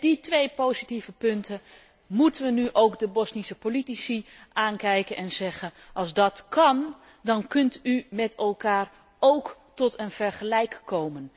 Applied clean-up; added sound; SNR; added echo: none; none; none; none.